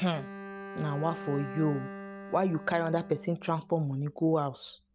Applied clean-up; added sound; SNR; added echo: none; Bowed string instrument; 12 dB; none.